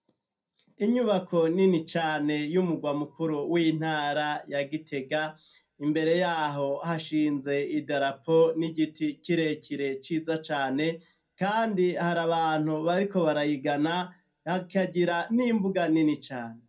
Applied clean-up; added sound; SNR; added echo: none; none; none; reverberation time 0.2 s.